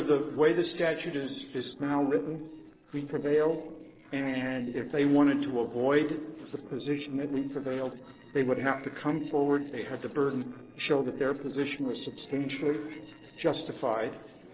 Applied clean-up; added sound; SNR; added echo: neural separator model SepFormer DNS4.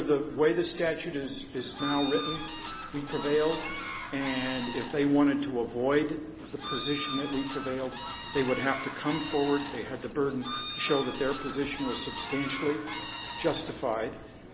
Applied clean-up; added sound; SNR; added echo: none; Bird / Fowl; 8 dB; none.